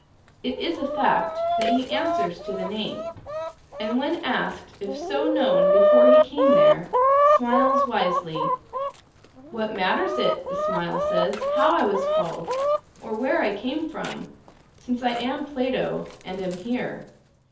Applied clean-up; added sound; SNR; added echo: none; Chicken, rooster; -3 dB; reverberation time 0.5 s.